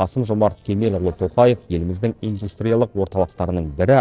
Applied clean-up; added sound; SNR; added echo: neural separator model SepFormer DNS4.